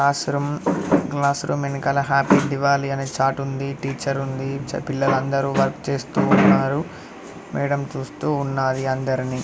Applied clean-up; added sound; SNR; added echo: none; none; none; none.